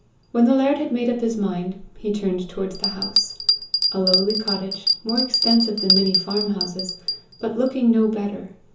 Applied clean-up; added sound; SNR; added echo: none; Bell; 3 dB; reverberation time 0.8 s.